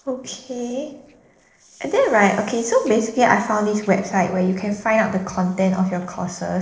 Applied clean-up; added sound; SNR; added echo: neural separator model SepFormer DNS4.